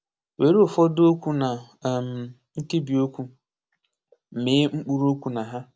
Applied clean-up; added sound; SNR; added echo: none; none; none; none.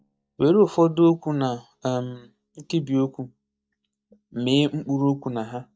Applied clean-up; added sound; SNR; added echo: neural mask model DeepFilterNet 3.